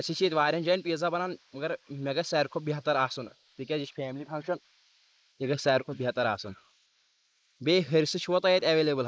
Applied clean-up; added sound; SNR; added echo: neural mask model Resemble Enhance denoiser.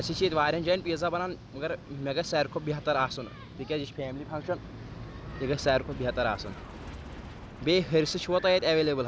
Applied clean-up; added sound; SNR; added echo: none; Aircraft; 15 dB; none.